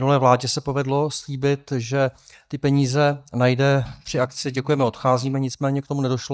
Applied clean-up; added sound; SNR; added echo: neural mask model DeepFilterNet 3.